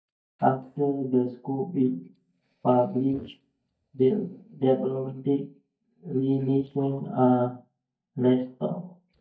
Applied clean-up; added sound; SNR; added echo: neural mask model DeepFilterNet 3.